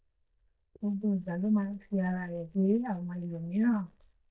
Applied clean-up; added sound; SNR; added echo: neural mask model DeepFilterNet 3.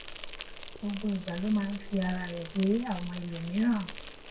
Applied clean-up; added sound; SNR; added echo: none; Insect; 10 dB; reverberation time 0.2 s.